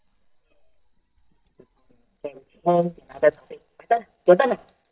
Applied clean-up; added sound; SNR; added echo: neural mask model DeepFilterNet 3.